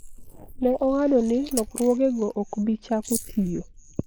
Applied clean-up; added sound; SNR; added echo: neural mask model Resemble Enhance denoiser.